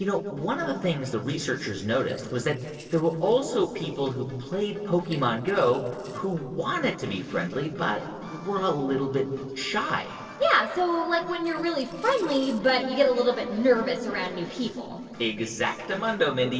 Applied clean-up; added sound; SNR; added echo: neural separator model SepFormer DNS4.